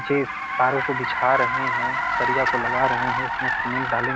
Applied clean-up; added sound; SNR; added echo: none; Car; -1 dB; none.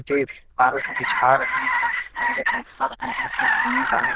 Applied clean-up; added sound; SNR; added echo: neural diffusion model UNIVERSE++.